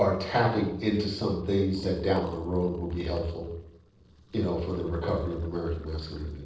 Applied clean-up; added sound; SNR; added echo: neural separator model SepFormer DNS4.